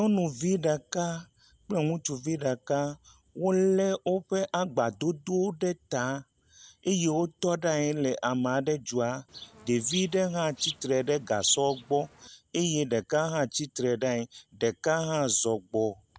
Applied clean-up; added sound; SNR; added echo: none; Insect; 11 dB; none.